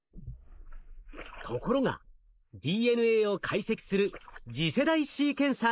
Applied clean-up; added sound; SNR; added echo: neural mask model Resemble Enhance denoiser.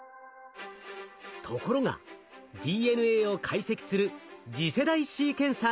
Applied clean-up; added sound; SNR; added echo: none; none; none; none.